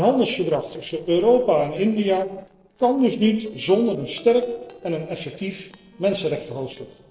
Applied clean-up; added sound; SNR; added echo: neural separator model SepFormer DNS4.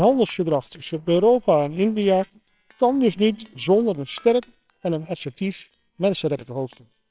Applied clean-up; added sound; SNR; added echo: neural separator model SepFormer WHAMR!.